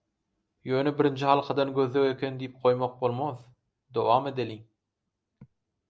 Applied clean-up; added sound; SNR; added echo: none; none; none; none.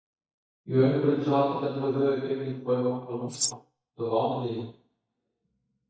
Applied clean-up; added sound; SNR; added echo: neural mask model DeepFilterNet 3.